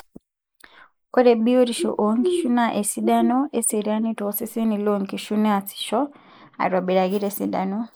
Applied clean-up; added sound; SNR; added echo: neural mask model Resemble Enhance denoiser.